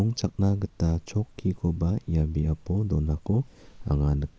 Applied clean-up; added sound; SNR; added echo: none; none; none; none.